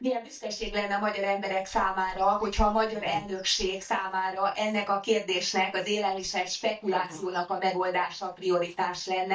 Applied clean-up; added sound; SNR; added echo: neural mask model DeepFilterNet 3.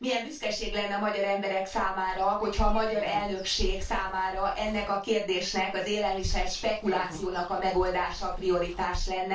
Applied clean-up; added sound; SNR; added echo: neural separator model SepFormer DNS4.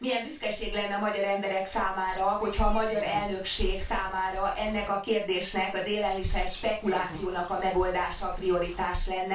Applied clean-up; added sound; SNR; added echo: none; Walk, footsteps / Insect; 13 dB; reverberation time 0.2 s.